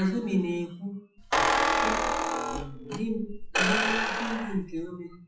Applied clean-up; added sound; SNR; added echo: classical method WPE with log-MMSE.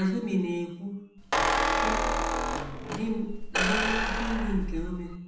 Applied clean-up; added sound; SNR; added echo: none; Squeak; -4 dB; reverberation time 0.7 s.